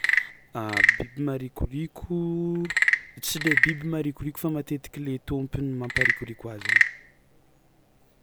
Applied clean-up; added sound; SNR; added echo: none; Wood / Percussion / Frog; -3 dB; none.